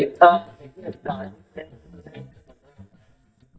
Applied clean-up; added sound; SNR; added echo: neural mask model DeepFilterNet 3.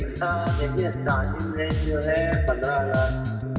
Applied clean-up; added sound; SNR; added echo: none; Bass guitar; 0 dB; reverberation time 2.6 s.